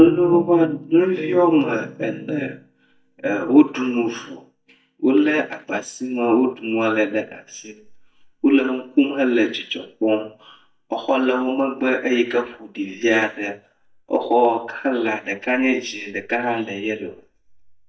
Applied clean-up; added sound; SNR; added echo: neural mask model DeepFilterNet 3.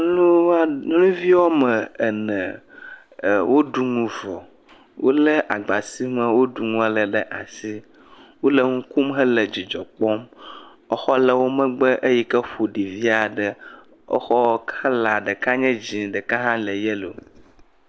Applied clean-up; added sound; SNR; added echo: none; none; none; none.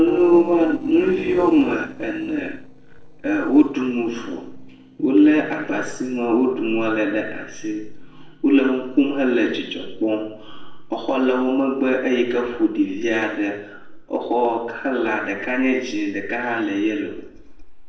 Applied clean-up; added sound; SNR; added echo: neural separator model SepFormer DNS4.